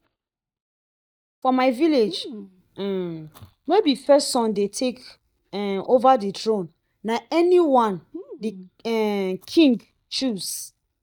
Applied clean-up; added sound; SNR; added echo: neural mask model DeepFilterNet 3.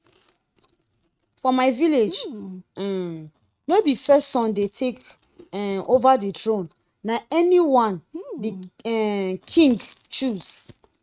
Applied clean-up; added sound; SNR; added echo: neural mask model RNNoise.